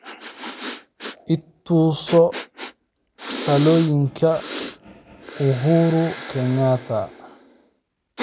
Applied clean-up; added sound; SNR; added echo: none; Breathing; 10 dB; none.